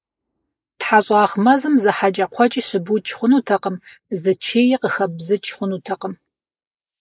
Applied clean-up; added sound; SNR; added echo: neural mask model Resemble Enhance denoiser.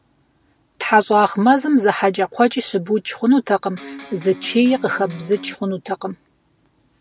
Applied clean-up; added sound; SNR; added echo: none; Electric guitar; 17 dB; none.